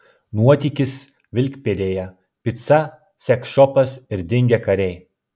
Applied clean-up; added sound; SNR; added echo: none; none; none; none.